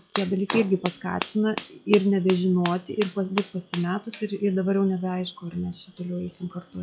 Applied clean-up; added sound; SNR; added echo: classical method log-MMSE.